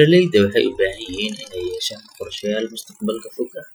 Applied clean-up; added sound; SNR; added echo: classical method Wiener filter.